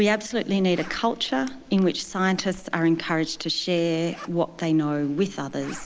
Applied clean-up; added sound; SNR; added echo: neural mask model Resemble Enhance denoiser.